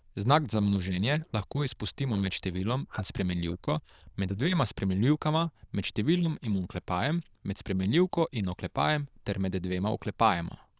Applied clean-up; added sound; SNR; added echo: neural diffusion model UNIVERSE++.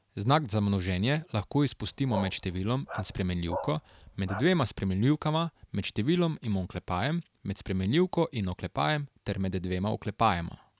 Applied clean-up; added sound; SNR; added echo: none; Bark; 11 dB; none.